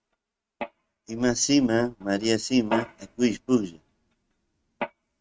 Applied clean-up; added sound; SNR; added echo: neural mask model RNNoise.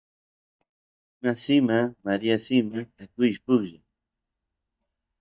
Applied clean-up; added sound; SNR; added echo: neural mask model DeepFilterNet 3.